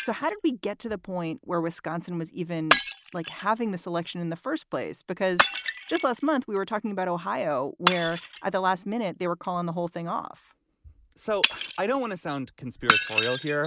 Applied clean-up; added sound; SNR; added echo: none; Shatter; 3 dB; none.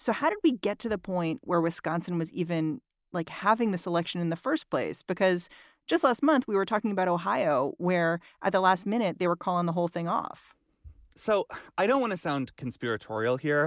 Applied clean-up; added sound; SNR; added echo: none; none; none; none.